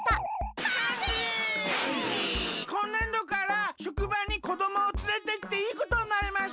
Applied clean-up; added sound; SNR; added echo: none; none; none; none.